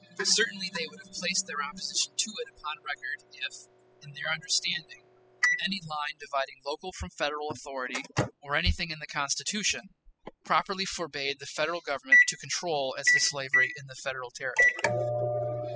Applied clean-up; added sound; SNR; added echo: classical method spectral subtraction.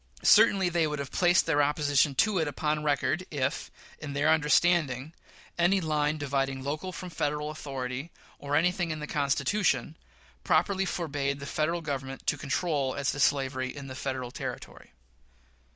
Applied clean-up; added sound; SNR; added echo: none; none; none; none.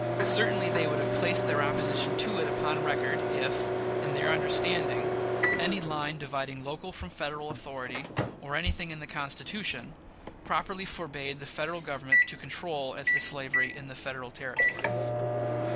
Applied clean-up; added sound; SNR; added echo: none; Microwave oven; -3 dB; none.